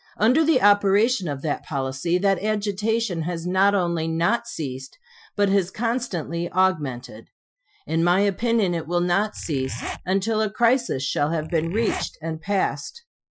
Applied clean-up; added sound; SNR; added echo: classical method Wiener filter.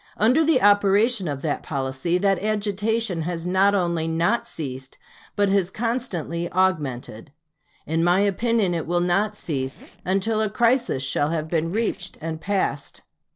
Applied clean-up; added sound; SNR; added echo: neural separator model SepFormer DNS4.